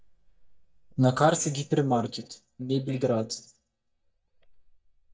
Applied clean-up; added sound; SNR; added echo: neural mask model DeepFilterNet 3.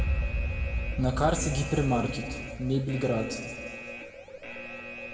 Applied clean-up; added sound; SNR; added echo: none; Alarm; 2 dB; reverberation time 1.4 s.